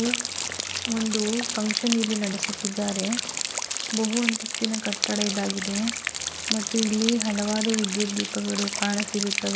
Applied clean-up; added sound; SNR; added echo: none; Rain; 2 dB; none.